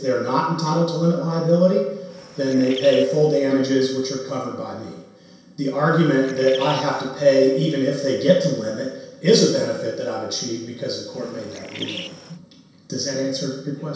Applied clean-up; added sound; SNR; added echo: none; Bird; 16 dB; reverberation time 0.7 s.